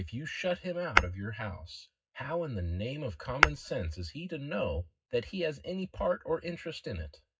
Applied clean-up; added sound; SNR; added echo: classical method WPE with log-MMSE.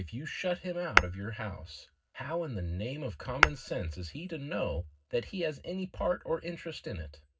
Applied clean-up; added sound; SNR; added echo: none; Tap / Hammer; -1 dB; reverberation time 0.4 s.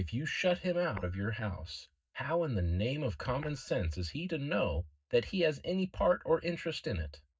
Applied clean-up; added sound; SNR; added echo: neural mask model DeepFilterNet 3.